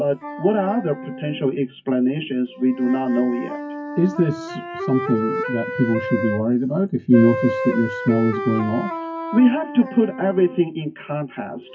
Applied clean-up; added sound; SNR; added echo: classical method WPE with log-MMSE.